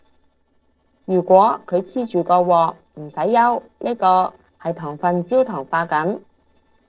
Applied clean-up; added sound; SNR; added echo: neural separator model SepFormer DNS4.